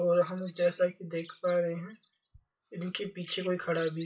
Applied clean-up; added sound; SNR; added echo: classical method WPE with log-MMSE.